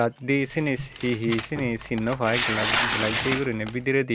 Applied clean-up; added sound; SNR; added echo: none; Tearing; 3 dB; none.